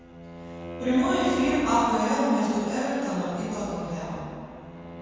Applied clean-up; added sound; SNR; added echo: none; Bowed string instrument; 13 dB; reverberation time 2.1 s.